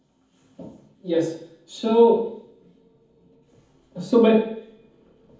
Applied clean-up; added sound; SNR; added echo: none; none; none; reverberation time 0.7 s.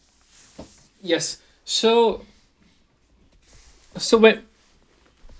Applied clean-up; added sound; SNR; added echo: none; none; none; none.